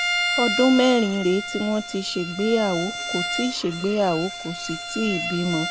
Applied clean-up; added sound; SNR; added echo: none; Bowed string instrument; 5 dB; none.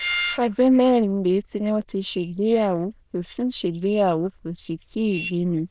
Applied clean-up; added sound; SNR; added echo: neural diffusion model UNIVERSE++.